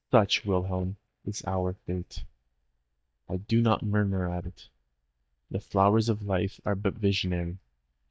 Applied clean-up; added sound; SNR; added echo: neural mask model DeepFilterNet 3.